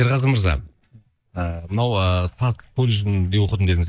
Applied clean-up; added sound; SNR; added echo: neural mask model DeepFilterNet 3.